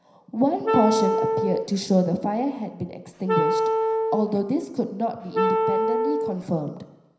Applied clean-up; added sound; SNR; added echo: none; Wind instrument, woodwind instrument; -2 dB; reverberation time 0.9 s.